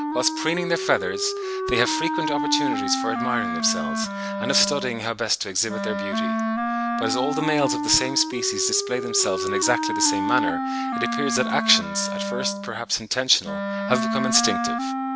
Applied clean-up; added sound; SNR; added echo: none; Wind instrument, woodwind instrument; 1 dB; none.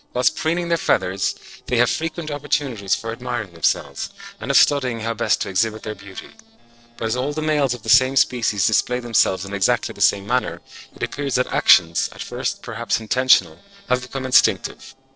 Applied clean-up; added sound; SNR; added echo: neural separator model SepFormer DNS4.